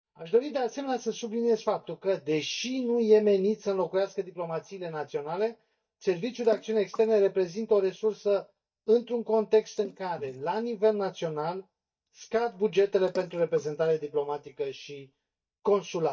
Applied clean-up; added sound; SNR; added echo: neural mask model DeepFilterNet 3.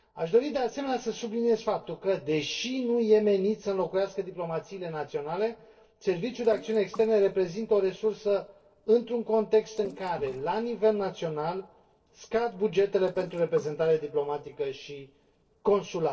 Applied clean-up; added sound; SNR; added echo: neural separator model SepFormer DNS4.